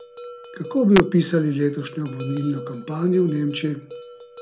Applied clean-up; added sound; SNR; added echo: none; Bell; 17 dB; none.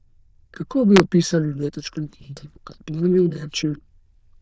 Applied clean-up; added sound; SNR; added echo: neural diffusion model UNIVERSE++.